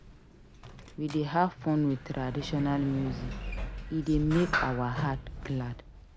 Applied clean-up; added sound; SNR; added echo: none; Sliding door; 7 dB; none.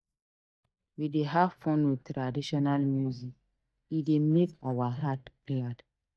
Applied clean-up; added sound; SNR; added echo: neural mask model DeepFilterNet 3.